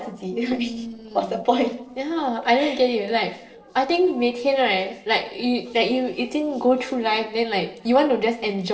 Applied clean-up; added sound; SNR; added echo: neural separator model SepFormer DNS4.